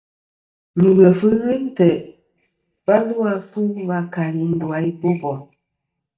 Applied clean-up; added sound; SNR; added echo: neural mask model DeepFilterNet 3.